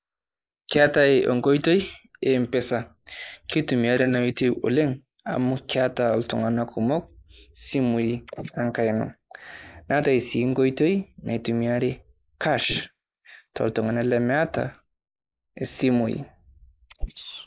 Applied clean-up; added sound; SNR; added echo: neural mask model Resemble Enhance denoiser.